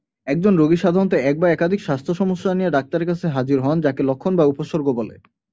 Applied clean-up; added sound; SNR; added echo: none; none; none; none.